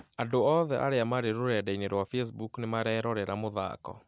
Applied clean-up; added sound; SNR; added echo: none; none; none; none.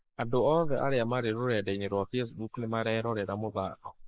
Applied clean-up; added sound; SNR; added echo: neural mask model Resemble Enhance denoiser.